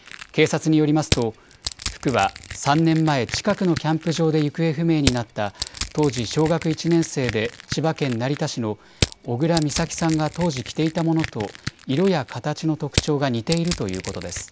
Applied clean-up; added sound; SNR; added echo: none; Crushing; 10 dB; none.